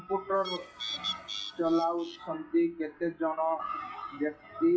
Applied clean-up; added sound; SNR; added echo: classical method WPE with log-MMSE.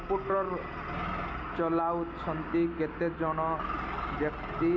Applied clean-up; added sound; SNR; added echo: none; none; none; none.